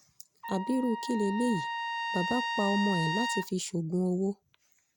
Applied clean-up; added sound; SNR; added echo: none; Trumpet; 3 dB; none.